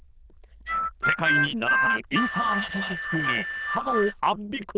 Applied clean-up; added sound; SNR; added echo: neural diffusion model UNIVERSE++.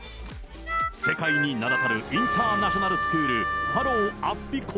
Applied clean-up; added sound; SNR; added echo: none; Harmonica; -2 dB; none.